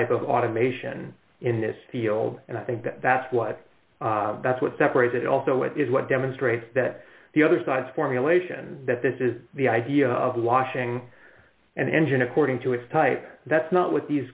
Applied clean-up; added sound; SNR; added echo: none; none; none; none.